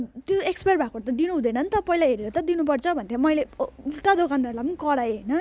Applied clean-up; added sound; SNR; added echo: none; none; none; none.